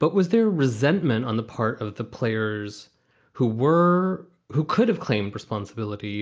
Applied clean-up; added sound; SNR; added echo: none; none; none; none.